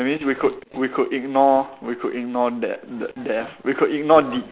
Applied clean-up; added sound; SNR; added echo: none; none; none; none.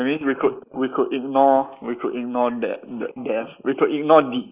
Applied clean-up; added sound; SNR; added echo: neural mask model Resemble Enhance denoiser.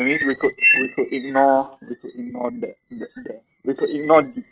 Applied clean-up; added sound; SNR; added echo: neural mask model RNNoise.